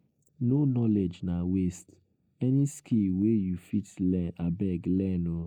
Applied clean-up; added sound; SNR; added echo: neural mask model Resemble Enhance denoiser.